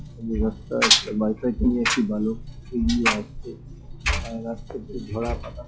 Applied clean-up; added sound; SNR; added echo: classical method log-MMSE.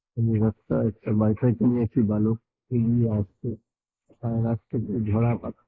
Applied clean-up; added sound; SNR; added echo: neural mask model Resemble Enhance denoiser.